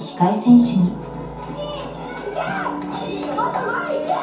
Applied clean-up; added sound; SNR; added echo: none; none; none; reverberation time 0.6 s.